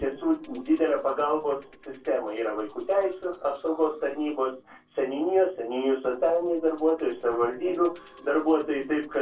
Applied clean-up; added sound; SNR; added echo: neural separator model SepFormer DNS4.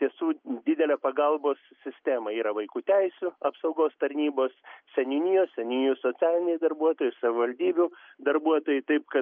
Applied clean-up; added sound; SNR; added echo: none; none; none; none.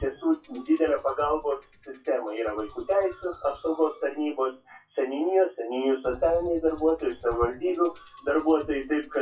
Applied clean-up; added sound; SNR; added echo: classical method WPE with log-MMSE.